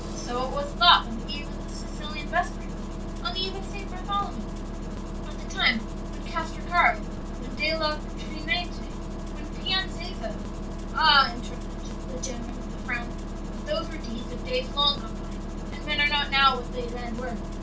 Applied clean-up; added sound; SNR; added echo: none; Engine starting; 4 dB; reverberation time 0.2 s.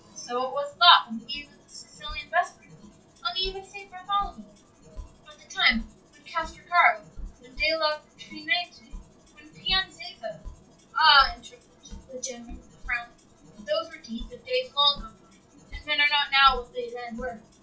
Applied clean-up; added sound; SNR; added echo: classical method WPE with log-MMSE.